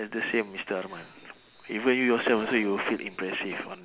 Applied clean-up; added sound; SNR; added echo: none; none; none; none.